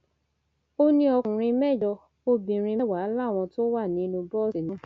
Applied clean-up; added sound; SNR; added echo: none; none; none; none.